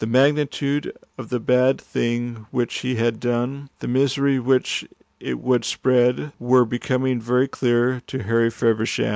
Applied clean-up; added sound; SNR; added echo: none; none; none; none.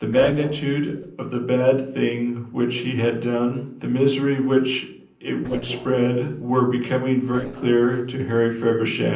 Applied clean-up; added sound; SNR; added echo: neural separator model SepFormer DNS4.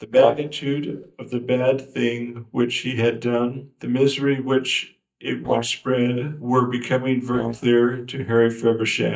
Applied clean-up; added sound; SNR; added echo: neural mask model DeepFilterNet 3.